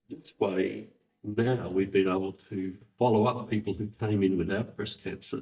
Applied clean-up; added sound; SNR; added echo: neural mask model DeepFilterNet 3.